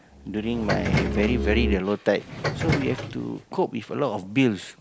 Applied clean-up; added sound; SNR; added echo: none; Subway, metro, underground + Bowed string instrument; 1 dB; none.